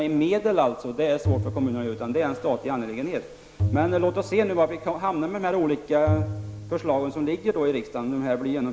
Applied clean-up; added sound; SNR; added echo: none; Bowed string instrument; 7 dB; none.